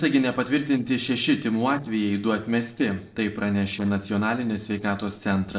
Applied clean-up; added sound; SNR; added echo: neural separator model SepFormer DNS4.